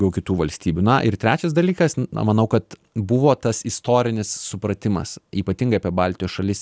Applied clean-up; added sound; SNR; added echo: none; none; none; none.